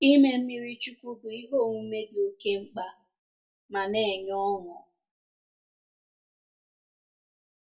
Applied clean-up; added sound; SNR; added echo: none; none; none; reverberation time 0.2 s.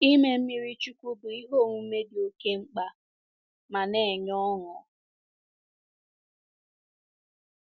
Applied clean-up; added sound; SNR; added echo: none; none; none; none.